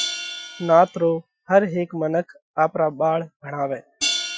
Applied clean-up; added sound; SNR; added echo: classical method Wiener filter.